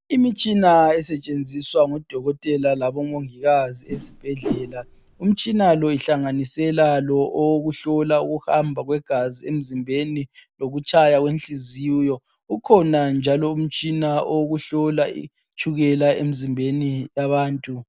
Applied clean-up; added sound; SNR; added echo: none; Whoosh, swoosh, swish; 11 dB; none.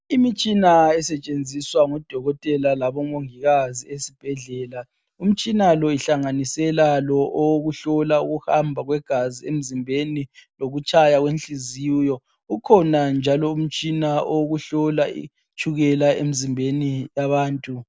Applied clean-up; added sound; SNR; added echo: none; none; none; none.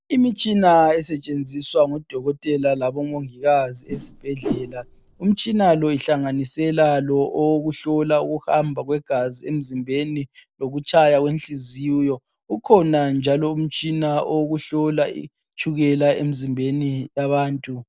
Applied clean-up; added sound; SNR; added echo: neural separator model SepFormer DNS4.